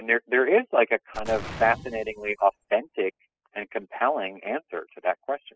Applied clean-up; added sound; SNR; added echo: classical method spectral subtraction.